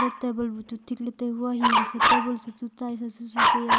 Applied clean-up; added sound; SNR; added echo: none; Dog; -4 dB; none.